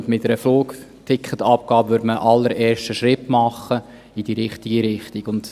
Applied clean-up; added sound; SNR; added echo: none; none; none; none.